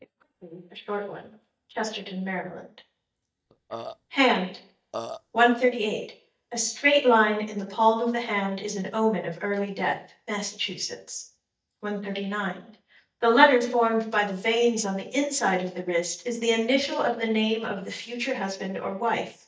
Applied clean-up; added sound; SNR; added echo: neural mask model DeepFilterNet 3.